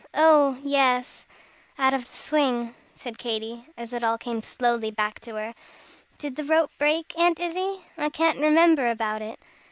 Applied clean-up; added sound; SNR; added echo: none; none; none; none.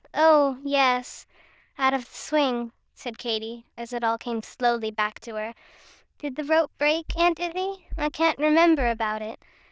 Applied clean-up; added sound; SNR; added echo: neural diffusion model UNIVERSE++.